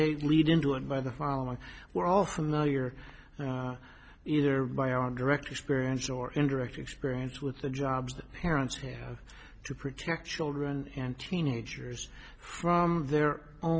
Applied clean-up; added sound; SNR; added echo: none; none; none; none.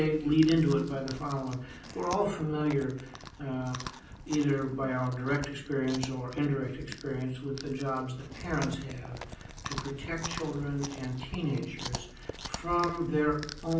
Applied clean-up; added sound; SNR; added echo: none; Chewing, mastication; 12 dB; reverberation time 0.6 s.